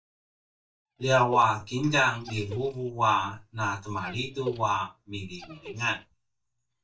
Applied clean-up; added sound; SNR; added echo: neural mask model DeepFilterNet 3.